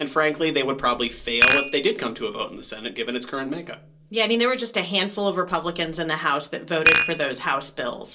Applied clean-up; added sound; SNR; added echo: none; Dishes, pots, and pans; -1 dB; reverberation time 0.2 s.